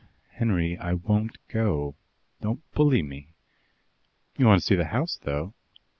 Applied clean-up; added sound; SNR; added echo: none; none; none; none.